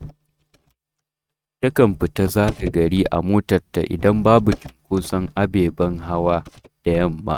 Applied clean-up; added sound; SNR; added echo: neural mask model RNNoise.